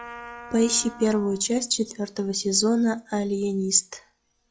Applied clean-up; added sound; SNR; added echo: classical method log-MMSE.